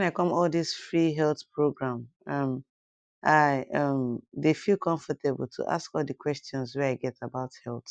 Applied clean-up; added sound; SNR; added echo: none; none; none; none.